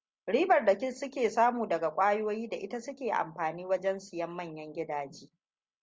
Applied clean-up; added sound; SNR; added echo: none; none; none; none.